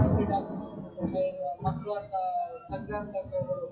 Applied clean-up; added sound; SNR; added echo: classical method WPE with log-MMSE.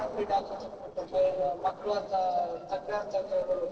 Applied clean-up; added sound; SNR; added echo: neural separator model SepFormer DNS4.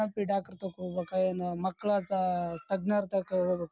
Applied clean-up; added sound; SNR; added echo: none; none; none; none.